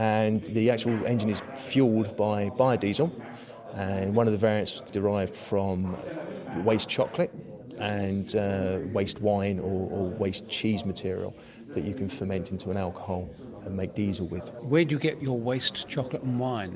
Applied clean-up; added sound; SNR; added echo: none; none; none; none.